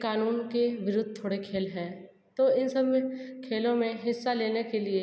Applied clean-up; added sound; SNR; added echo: none; none; none; none.